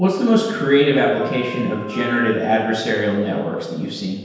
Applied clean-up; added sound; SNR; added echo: none; Wind instrument, woodwind instrument; 16 dB; reverberation time 1.2 s.